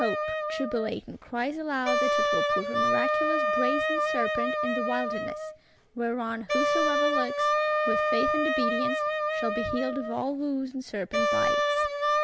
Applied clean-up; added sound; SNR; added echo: none; Wind instrument, woodwind instrument; -5 dB; none.